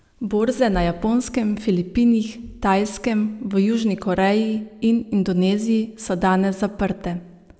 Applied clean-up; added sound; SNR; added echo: none; none; none; none.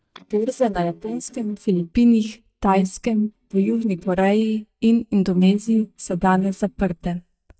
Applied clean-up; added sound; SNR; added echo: neural mask model DeepFilterNet 3.